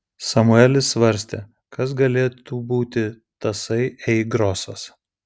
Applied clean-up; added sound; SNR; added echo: none; none; none; none.